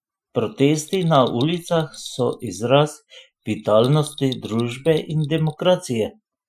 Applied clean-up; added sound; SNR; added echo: classical method Wiener filter.